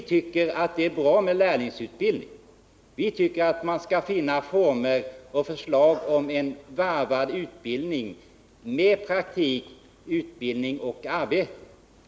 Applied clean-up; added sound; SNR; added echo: none; none; none; none.